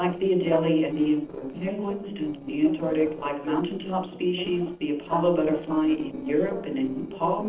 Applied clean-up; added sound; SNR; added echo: neural separator model SepFormer DNS4.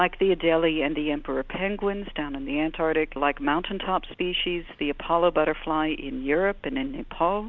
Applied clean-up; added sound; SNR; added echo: none; none; none; none.